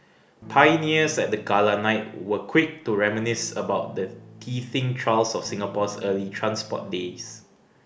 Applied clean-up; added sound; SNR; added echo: none; Electric guitar / Strum; 19 dB; none.